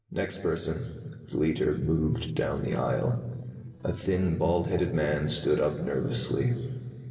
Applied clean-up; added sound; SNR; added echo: neural separator model SepFormer DNS4.